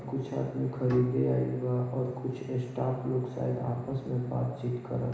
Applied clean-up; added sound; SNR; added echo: none; Bowed string instrument; 13 dB; reverberation time 1.0 s.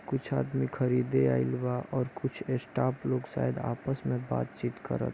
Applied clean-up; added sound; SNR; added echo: none; none; none; none.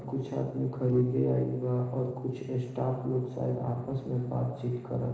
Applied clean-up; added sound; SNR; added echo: neural separator model SepFormer DNS4.